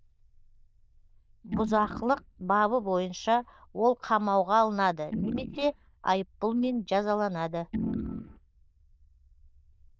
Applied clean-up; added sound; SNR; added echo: neural diffusion model UNIVERSE++.